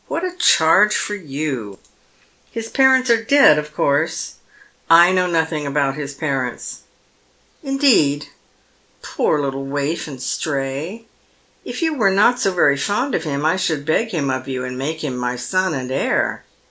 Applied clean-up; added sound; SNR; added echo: none; none; none; none.